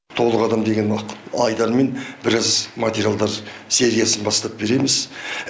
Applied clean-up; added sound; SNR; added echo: none; none; none; none.